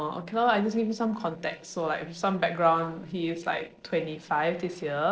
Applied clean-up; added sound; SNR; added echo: neural separator model SepFormer DNS4.